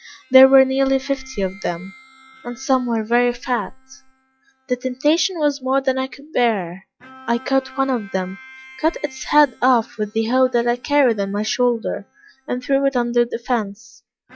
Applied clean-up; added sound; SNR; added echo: classical method log-MMSE.